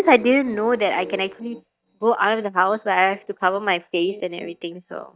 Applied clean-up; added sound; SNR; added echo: neural mask model DeepFilterNet 3.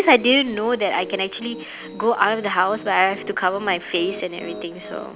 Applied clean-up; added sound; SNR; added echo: none; Piano; 17 dB; none.